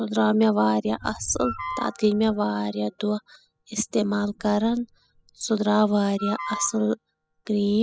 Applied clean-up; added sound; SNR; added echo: classical method spectral subtraction.